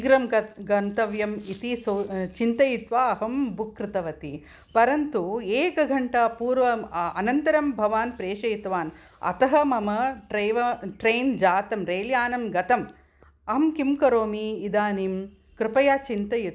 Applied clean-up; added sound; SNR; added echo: none; none; none; none.